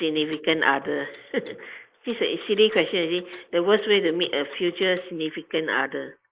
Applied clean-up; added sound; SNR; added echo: neural mask model Resemble Enhance denoiser.